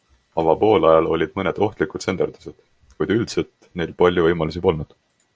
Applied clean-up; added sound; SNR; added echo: none; none; none; none.